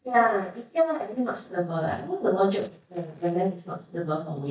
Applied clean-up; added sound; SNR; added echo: neural mask model DeepFilterNet 3.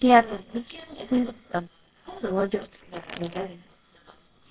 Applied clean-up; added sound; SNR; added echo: neural separator model SepFormer WHAMR!.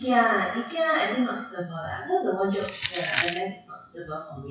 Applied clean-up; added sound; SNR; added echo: classical method WPE with log-MMSE.